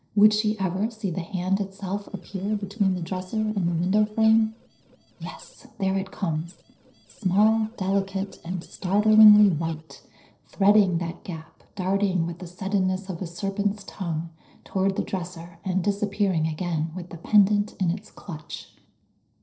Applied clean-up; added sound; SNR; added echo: neural separator model SepFormer DNS4.